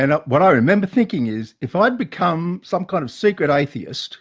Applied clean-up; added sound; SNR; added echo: none; none; none; none.